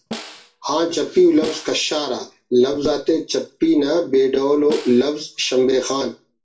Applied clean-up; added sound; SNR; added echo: none; Snare drum; 18 dB; reverberation time 0.3 s.